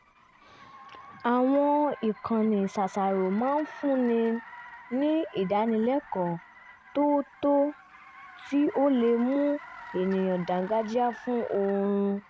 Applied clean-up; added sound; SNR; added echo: none; Car; 19 dB; none.